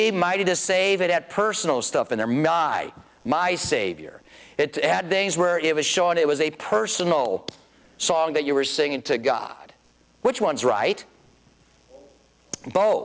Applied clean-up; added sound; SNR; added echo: none; none; none; none.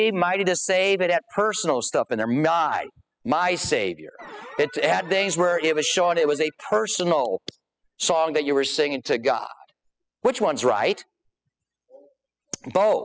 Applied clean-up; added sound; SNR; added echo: classical method spectral subtraction.